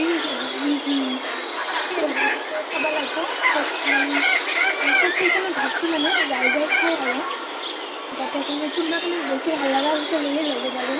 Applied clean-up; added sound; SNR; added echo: none; Bird; -3 dB; reverberation time 2.8 s.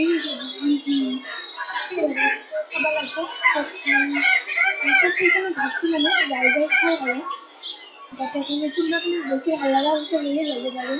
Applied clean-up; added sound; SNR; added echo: classical method WPE with log-MMSE.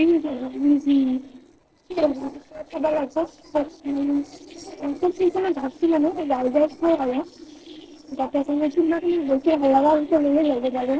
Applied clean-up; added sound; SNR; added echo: neural separator model SepFormer DNS4.